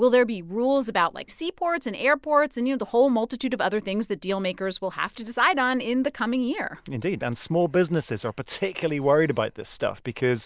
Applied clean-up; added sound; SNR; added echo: none; none; none; none.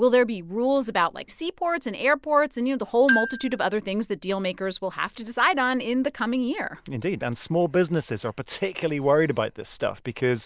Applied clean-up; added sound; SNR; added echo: none; Marimba, xylophone; 6 dB; none.